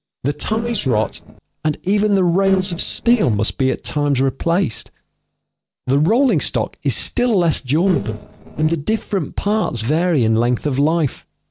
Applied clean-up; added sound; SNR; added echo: neural separator model SepFormer DNS4.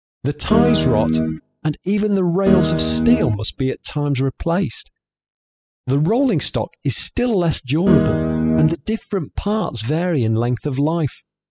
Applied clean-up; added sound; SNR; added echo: classical method spectral subtraction.